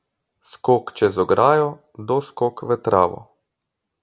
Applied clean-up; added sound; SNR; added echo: none; none; none; none.